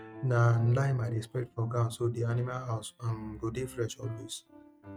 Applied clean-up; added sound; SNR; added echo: neural mask model RNNoise.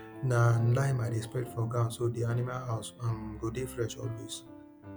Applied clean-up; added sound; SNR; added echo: none; Piano; 16 dB; none.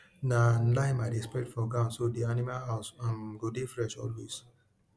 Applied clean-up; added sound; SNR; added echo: none; none; none; none.